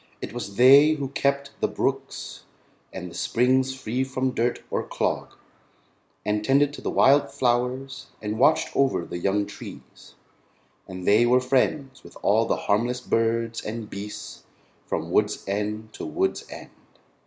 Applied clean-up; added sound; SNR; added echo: none; none; none; none.